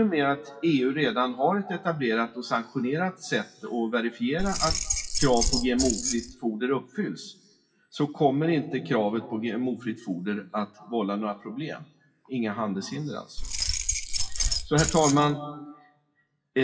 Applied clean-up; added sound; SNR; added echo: classical method WPE with log-MMSE.